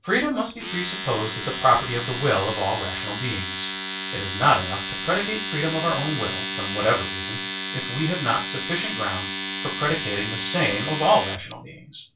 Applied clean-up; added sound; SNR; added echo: none; Domestic sounds, home sounds; 4 dB; reverberation time 0.2 s.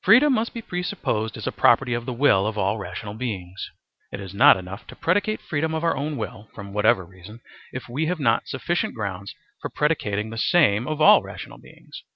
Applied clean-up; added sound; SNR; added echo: none; none; none; none.